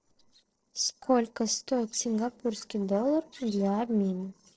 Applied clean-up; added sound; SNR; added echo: neural separator model SepFormer DNS4.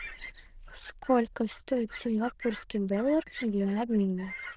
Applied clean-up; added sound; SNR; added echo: neural diffusion model UNIVERSE++.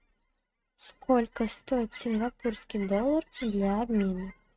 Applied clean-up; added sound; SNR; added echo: neural mask model RNNoise.